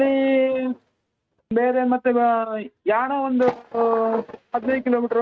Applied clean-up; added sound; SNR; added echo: neural mask model RNNoise.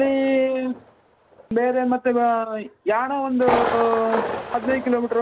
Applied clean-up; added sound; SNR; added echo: none; Thunder; 8 dB; none.